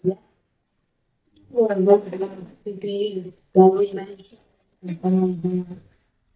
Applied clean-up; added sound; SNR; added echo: neural mask model DeepFilterNet 3.